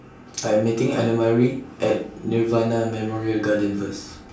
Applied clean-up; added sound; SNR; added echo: none; none; none; reverberation time 0.3 s.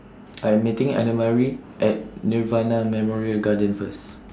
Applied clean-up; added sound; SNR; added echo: none; none; none; none.